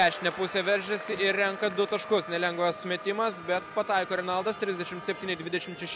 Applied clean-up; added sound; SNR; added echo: none; Wind instrument, woodwind instrument + Wind instrument, woodwind instrument; 17 dB; none.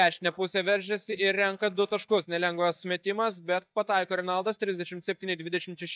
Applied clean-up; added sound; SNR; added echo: neural mask model DeepFilterNet 3.